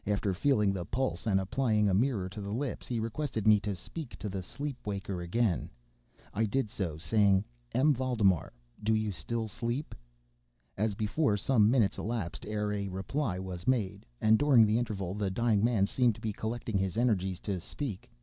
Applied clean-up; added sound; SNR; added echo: none; none; none; none.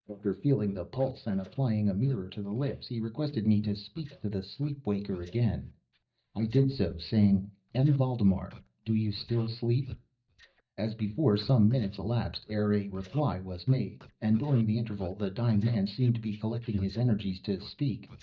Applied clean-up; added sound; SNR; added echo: neural mask model DeepFilterNet 3.